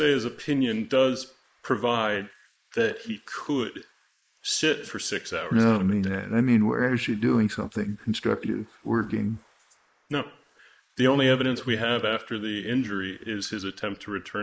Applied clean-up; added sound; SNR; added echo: neural mask model Resemble Enhance denoiser.